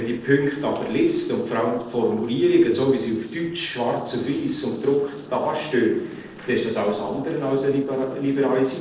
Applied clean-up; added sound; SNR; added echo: neural separator model SepFormer DNS4.